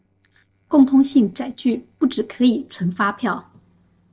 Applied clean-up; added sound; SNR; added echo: neural separator model SepFormer DNS4.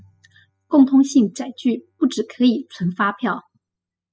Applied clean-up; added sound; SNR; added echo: classical method spectral subtraction.